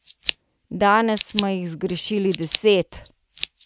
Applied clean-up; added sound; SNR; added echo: none; Scissors; 12 dB; none.